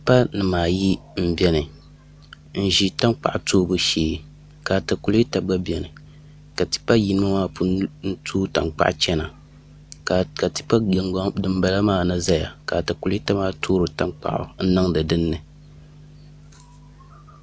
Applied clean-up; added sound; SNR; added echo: none; none; none; none.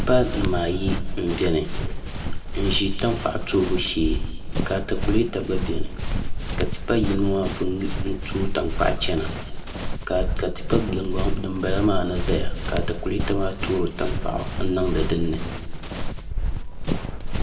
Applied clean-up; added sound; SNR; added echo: none; Run; -1 dB; reverberation time 1.6 s.